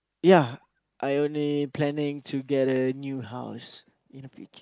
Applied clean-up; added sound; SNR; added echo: neural mask model Resemble Enhance denoiser.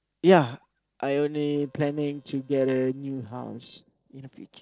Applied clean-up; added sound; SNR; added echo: neural separator model SepFormer DNS4.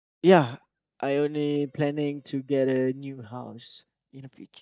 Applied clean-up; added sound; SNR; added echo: neural mask model DeepFilterNet 3.